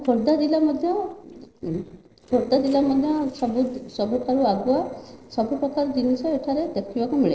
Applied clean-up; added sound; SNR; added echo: neural separator model SepFormer DNS4.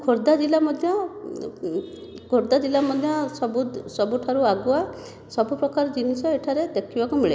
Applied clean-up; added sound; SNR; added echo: none; none; none; none.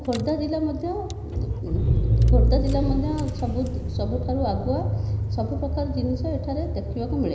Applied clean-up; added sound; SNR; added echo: none; Engine / Car; -4 dB; reverberation time 0.9 s.